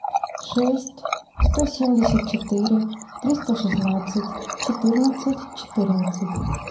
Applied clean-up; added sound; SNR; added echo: none; Water tap, faucet; 5 dB; reverberation time 0.5 s.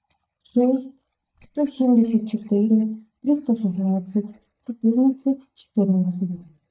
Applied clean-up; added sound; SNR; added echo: neural mask model DeepFilterNet 3.